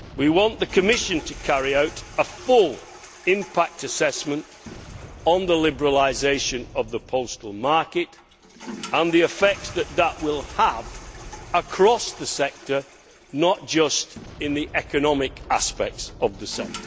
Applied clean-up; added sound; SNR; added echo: none; Boom + Toilet flush; 17 dB; none.